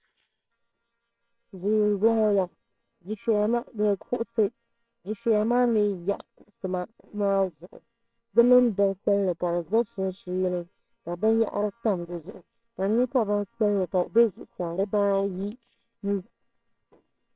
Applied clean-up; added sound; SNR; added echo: neural separator model SepFormer WHAMR!.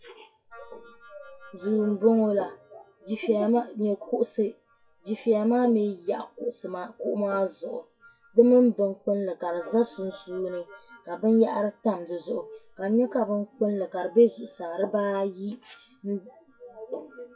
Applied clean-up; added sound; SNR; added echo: classical method WPE with log-MMSE.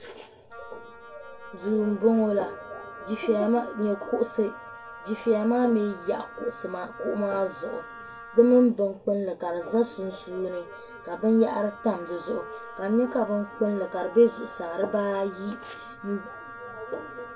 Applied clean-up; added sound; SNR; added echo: none; Wind instrument, woodwind instrument; 16 dB; reverberation time 0.2 s.